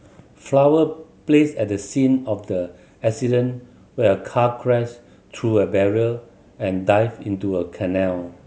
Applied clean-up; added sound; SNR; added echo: none; none; none; none.